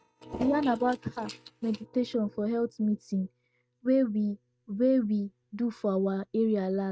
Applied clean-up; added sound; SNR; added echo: neural mask model RNNoise.